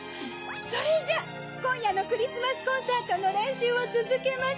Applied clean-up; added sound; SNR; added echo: none; none; none; none.